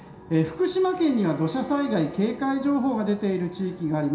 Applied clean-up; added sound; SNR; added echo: none; Bowed string instrument; 20 dB; reverberation time 0.7 s.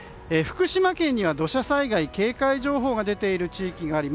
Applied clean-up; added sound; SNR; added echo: none; none; none; none.